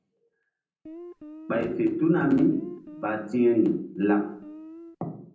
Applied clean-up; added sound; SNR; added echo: none; Guitar; 17 dB; reverberation time 0.6 s.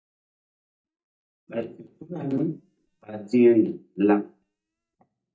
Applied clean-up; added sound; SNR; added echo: neural mask model DeepFilterNet 3.